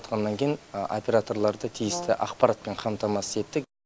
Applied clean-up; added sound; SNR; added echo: none; Brass instrument; 11 dB; none.